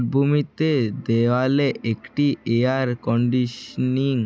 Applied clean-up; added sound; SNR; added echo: none; none; none; none.